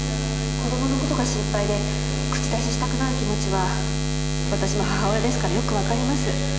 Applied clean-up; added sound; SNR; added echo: none; Buzz; -4 dB; none.